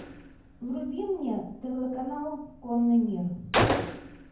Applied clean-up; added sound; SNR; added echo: none; Gunshot, gunfire; 3 dB; reverberation time 0.9 s.